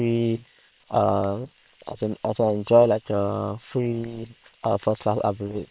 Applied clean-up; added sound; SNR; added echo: neural separator model SepFormer WHAM!.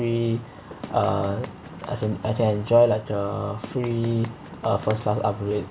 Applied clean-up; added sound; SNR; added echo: none; Run; 18 dB; none.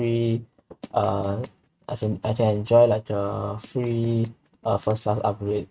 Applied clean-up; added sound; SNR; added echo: neural mask model RNNoise.